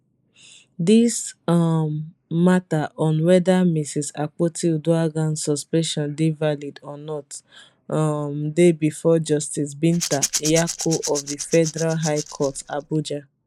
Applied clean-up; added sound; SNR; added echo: neural mask model Resemble Enhance denoiser.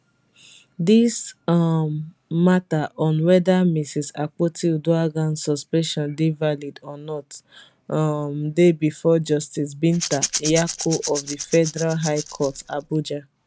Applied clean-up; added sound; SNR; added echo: none; Rattle / Rattle (instrument); 8 dB; none.